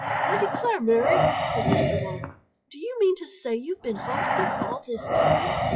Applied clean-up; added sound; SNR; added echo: classical method WPE with log-MMSE.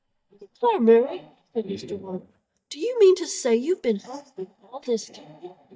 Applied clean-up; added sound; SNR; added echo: neural mask model DeepFilterNet 3.